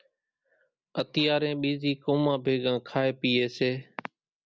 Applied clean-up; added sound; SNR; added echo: none; none; none; none.